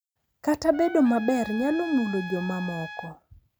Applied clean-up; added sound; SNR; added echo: none; Trumpet; 14 dB; none.